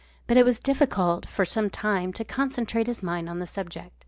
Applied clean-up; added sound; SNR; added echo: none; none; none; none.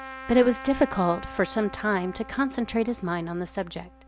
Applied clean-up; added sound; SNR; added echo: none; Trumpet; 16 dB; none.